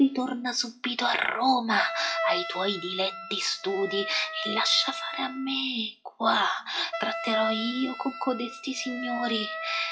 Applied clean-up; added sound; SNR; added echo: classical method WPE with log-MMSE.